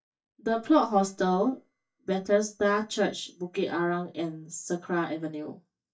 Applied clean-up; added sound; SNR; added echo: neural mask model DeepFilterNet 3.